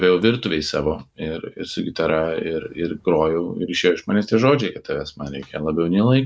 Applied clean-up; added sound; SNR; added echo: none; none; none; none.